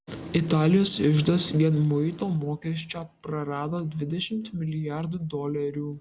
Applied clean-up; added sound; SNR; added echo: none; none; none; none.